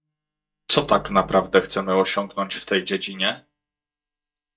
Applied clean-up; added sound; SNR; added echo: neural mask model DeepFilterNet 3.